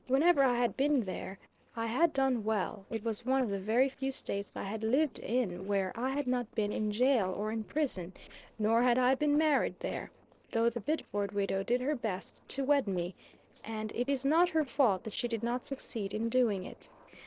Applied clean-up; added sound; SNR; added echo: neural separator model SepFormer DNS4.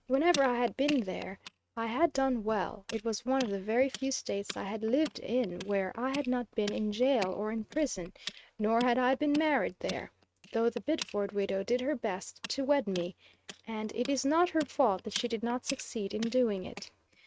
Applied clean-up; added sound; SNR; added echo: neural mask model RNNoise.